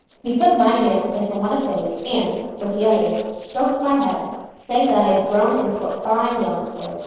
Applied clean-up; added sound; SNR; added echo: neural separator model SepFormer DNS4.